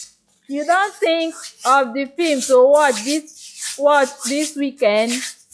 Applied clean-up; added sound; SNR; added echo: classical method log-MMSE.